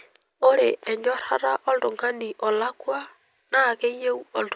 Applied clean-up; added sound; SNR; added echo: none; none; none; none.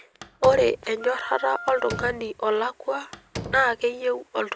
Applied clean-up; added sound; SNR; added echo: none; Slam + Wind instrument, woodwind instrument; 13 dB; none.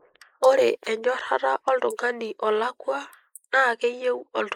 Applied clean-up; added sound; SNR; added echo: neural mask model Resemble Enhance denoiser.